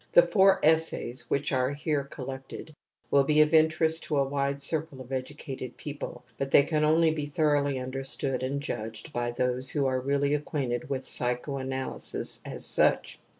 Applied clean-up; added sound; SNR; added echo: none; none; none; none.